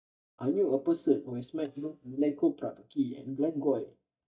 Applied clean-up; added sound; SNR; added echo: neural mask model DeepFilterNet 3.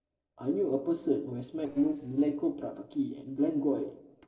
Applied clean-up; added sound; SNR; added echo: neural separator model SepFormer DNS4.